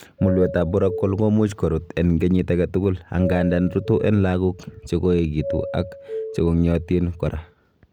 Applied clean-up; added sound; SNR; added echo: none; Doorbell; 12 dB; none.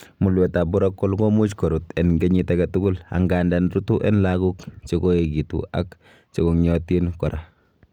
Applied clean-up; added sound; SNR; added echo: none; none; none; none.